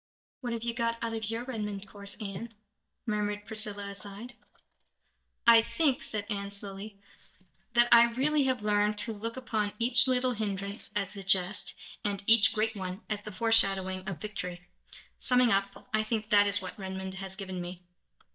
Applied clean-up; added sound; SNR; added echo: neural mask model DeepFilterNet 3.